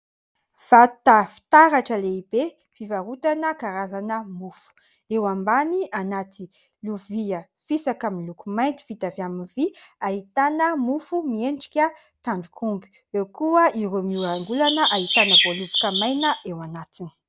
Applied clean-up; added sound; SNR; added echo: none; Chirp, tweet; -1 dB; none.